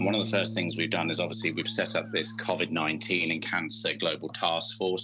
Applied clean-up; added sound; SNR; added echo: none; Bass guitar; 11 dB; none.